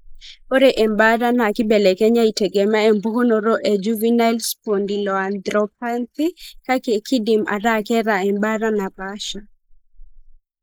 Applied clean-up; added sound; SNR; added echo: neural mask model Resemble Enhance denoiser.